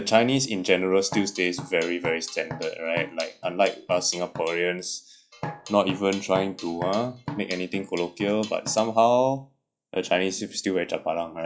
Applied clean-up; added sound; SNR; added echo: classical method log-MMSE.